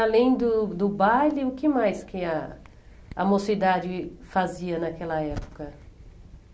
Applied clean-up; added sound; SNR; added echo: none; none; none; none.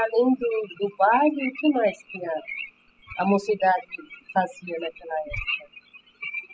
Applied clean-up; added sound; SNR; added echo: classical method spectral subtraction.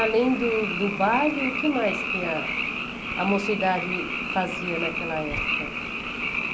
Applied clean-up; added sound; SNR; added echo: none; Frog; 2 dB; none.